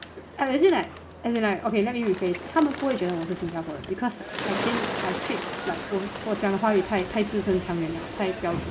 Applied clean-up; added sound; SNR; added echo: none; Bird; 8 dB; none.